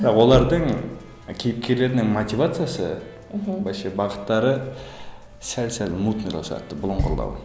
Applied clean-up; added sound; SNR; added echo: none; none; none; none.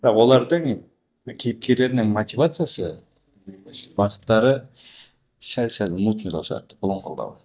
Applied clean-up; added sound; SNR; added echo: neural mask model DeepFilterNet 3.